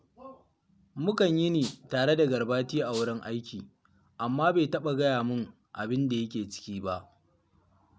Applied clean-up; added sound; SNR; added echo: none; Rattle (instrument); 13 dB; none.